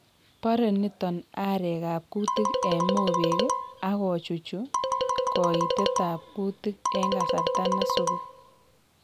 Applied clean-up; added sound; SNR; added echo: none; Marimba, xylophone; -2 dB; none.